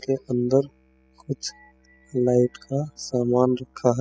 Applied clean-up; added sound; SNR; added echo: classical method spectral subtraction.